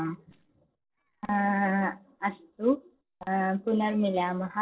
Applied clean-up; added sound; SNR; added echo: neural separator model SepFormer DNS4.